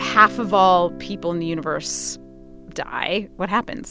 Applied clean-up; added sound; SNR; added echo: none; Guitar; 16 dB; none.